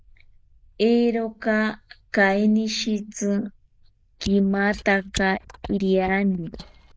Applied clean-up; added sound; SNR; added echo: neural diffusion model UNIVERSE++.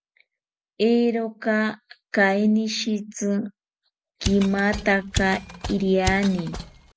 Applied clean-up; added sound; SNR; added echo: none; Mechanisms; 8 dB; none.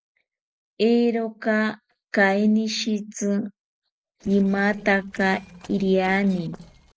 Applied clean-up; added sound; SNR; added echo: neural separator model SepFormer DNS4.